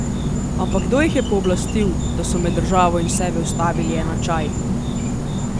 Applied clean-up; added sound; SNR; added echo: none; Insect; -1 dB; none.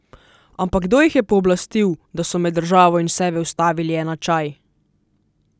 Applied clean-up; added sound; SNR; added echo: none; none; none; none.